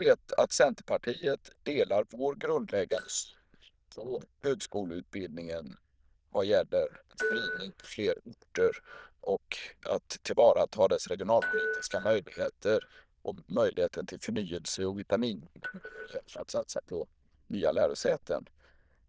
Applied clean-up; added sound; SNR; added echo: neural diffusion model UNIVERSE++.